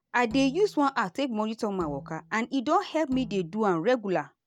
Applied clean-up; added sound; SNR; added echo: none; Bowed string instrument; 19 dB; none.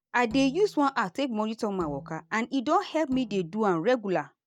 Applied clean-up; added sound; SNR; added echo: neural mask model DeepFilterNet 3.